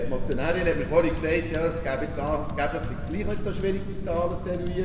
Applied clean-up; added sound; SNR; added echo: none; Typing; 2 dB; reverberation time 2.0 s.